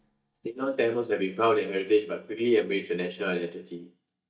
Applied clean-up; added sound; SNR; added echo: neural mask model DeepFilterNet 3.